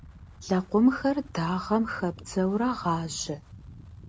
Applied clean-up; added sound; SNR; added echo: none; Wind; 19 dB; none.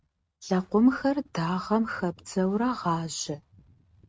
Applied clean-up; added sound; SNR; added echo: neural mask model RNNoise.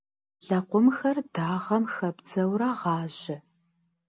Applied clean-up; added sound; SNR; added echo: none; none; none; none.